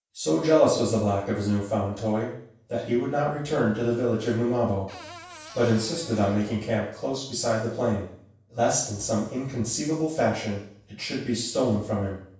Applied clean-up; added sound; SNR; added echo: none; Cupboard open or close / Door; 18 dB; reverberation time 0.7 s.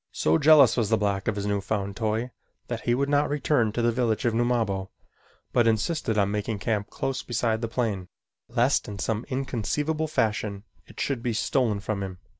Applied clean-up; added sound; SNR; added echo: none; none; none; none.